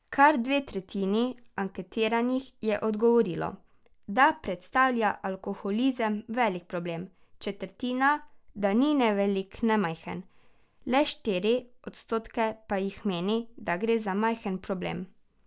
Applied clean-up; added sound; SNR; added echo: none; none; none; none.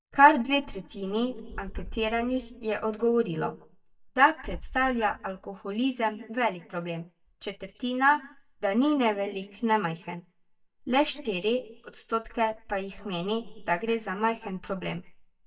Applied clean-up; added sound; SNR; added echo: neural mask model DeepFilterNet 3.